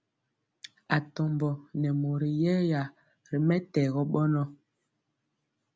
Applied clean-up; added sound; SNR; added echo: none; none; none; none.